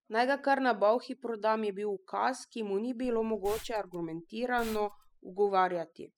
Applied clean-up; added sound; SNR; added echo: classical method spectral subtraction.